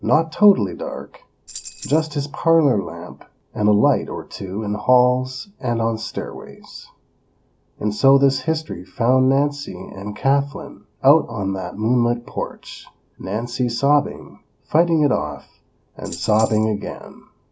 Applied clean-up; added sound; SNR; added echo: none; Tambourine; 15 dB; none.